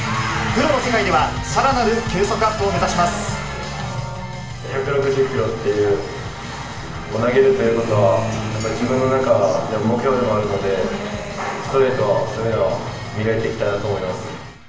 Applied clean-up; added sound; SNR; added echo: none; Acoustic guitar; 10 dB; reverberation time 0.4 s.